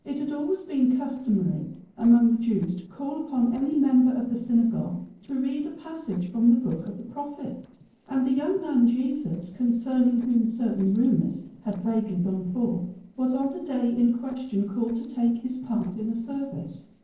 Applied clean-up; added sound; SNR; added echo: neural separator model SepFormer DNS4.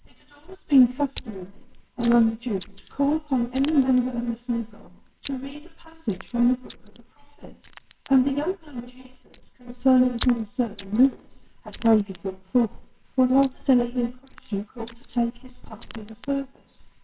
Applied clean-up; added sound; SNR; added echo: neural separator model SepFormer WHAMR!.